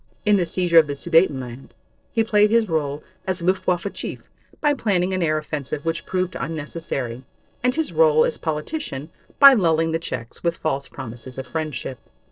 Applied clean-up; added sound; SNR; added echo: neural separator model SepFormer DNS4.